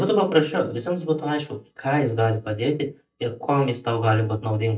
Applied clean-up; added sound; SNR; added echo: neural mask model DeepFilterNet 3.